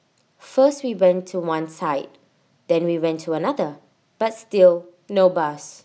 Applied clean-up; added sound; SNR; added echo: none; none; none; none.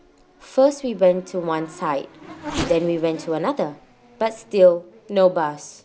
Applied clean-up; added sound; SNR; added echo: none; Race car, auto racing / Accelerating, revving, vroom; 16 dB; none.